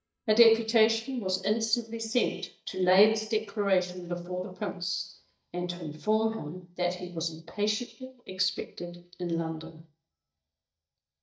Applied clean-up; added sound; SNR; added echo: neural mask model DeepFilterNet 3.